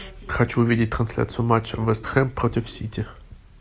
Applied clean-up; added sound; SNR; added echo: none; none; none; none.